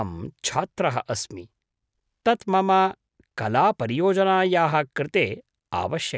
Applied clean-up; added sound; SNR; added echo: none; none; none; none.